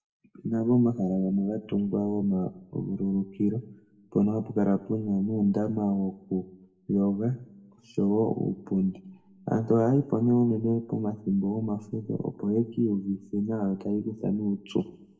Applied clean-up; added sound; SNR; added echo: none; none; none; reverberation time 0.5 s.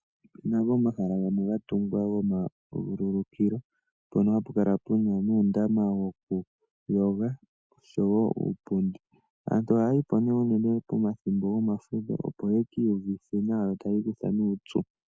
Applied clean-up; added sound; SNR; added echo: none; none; none; none.